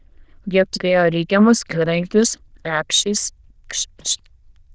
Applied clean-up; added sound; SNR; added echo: neural diffusion model UNIVERSE++.